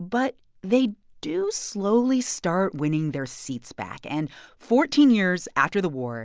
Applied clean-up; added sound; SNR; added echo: none; none; none; none.